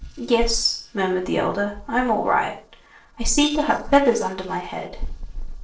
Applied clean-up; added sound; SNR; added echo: neural separator model SepFormer DNS4.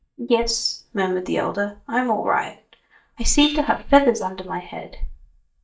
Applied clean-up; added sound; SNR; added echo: neural mask model DeepFilterNet 3.